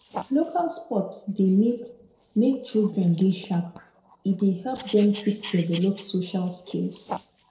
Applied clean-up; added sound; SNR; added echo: neural separator model SepFormer DNS4.